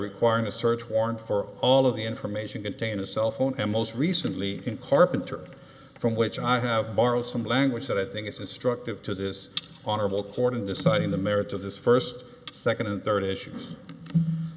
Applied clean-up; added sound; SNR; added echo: none; none; none; none.